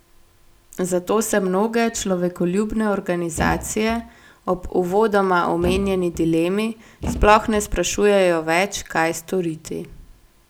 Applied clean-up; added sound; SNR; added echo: none; Thump, thud; 10 dB; none.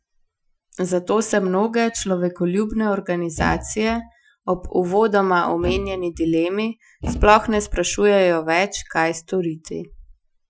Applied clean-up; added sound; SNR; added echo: classical method Wiener filter.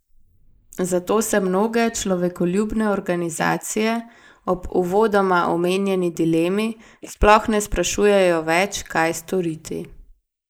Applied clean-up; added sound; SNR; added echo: neural mask model Resemble Enhance denoiser.